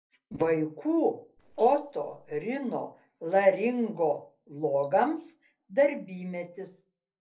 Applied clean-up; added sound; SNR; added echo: neural separator model SepFormer DNS4.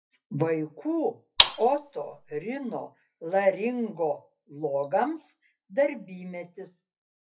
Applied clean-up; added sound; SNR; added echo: classical method WPE with log-MMSE.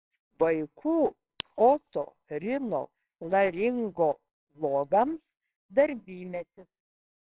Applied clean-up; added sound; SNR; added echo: neural separator model SepFormer WHAMR!.